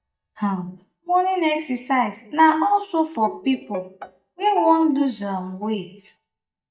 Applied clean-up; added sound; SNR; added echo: neural mask model DeepFilterNet 3.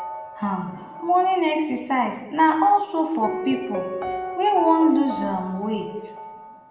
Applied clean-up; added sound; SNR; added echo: none; Piano; 10 dB; reverberation time 0.9 s.